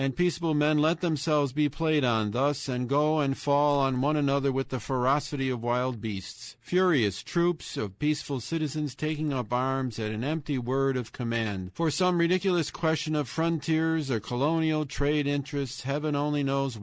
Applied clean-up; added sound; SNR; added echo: neural mask model Resemble Enhance denoiser.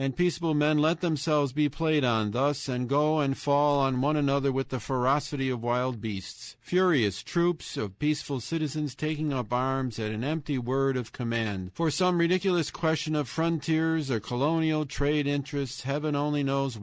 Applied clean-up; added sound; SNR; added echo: neural mask model DeepFilterNet 3.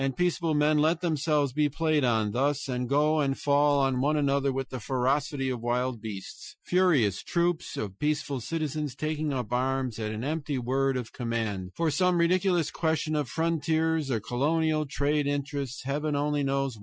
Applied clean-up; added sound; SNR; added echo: classical method Wiener filter.